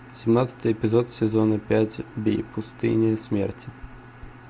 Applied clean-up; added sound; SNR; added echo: none; none; none; none.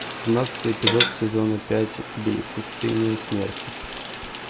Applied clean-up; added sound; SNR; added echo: none; Bicycle + Fire; 4 dB; none.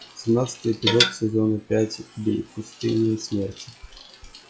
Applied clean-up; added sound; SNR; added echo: classical method log-MMSE.